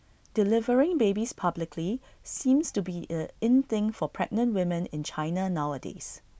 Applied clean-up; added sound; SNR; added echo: none; none; none; none.